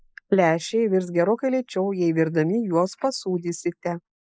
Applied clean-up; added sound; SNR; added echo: neural mask model Resemble Enhance denoiser.